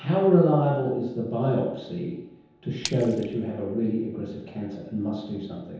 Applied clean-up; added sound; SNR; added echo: none; Splash, splatter; 14 dB; reverberation time 0.9 s.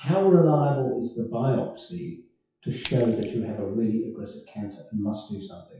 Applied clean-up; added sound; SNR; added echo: classical method WPE with log-MMSE.